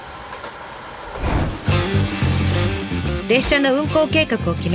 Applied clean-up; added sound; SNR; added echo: none; none; none; none.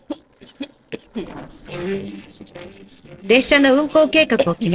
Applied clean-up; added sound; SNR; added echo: neural separator model SepFormer DNS4.